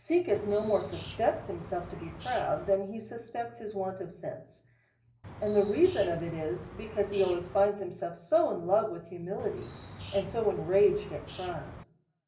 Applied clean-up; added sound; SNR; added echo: none; Bird; 14 dB; reverberation time 0.5 s.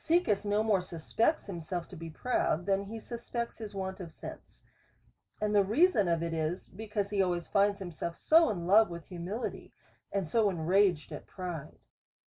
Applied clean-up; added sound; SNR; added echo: none; none; none; none.